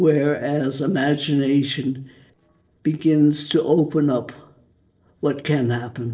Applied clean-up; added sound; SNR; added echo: neural separator model SepFormer DNS4.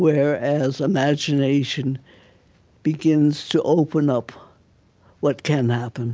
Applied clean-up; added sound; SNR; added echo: none; none; none; none.